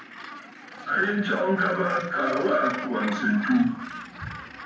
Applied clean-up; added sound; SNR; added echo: none; Gull, seagull; 12 dB; reverberation time 0.9 s.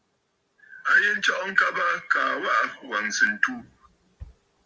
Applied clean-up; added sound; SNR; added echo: none; none; none; none.